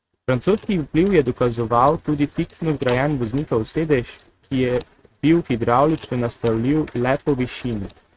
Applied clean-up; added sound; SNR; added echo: neural mask model RNNoise.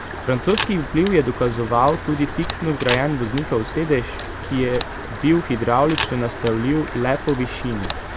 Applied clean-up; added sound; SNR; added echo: none; Stream + Camera; 8 dB; none.